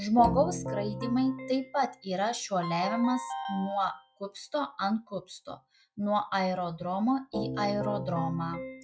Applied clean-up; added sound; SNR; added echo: classical method log-MMSE.